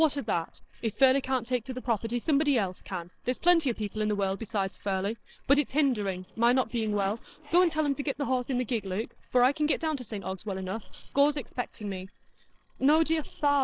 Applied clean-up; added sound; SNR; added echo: neural separator model SepFormer DNS4.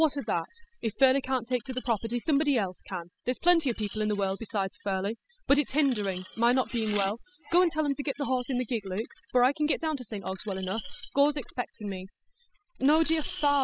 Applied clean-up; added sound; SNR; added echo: classical method spectral subtraction.